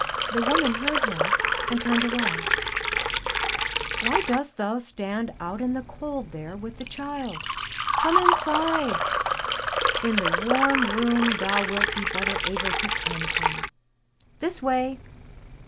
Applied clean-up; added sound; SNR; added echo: none; Liquid; -3 dB; none.